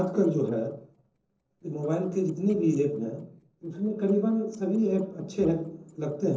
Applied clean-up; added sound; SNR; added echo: neural separator model SepFormer DNS4.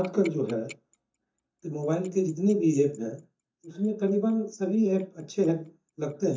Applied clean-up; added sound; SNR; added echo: neural mask model DeepFilterNet 3.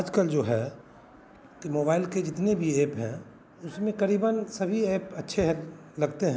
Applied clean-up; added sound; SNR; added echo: none; none; none; none.